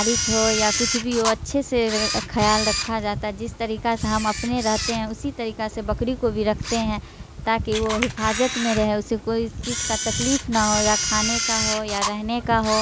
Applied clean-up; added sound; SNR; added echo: none; Camera; 5 dB; none.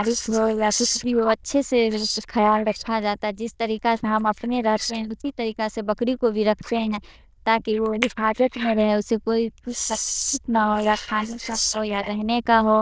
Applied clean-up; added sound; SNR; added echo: neural diffusion model UNIVERSE++.